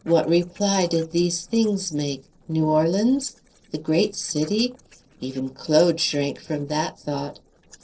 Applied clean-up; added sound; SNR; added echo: neural separator model SepFormer DNS4.